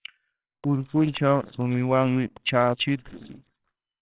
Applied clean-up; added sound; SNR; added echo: neural separator model SepFormer WHAMR!.